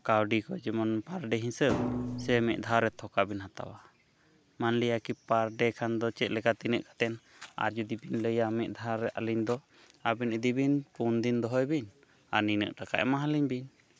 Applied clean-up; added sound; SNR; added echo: none; Thump, thud; 4 dB; none.